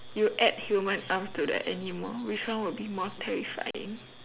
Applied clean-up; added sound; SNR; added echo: none; none; none; none.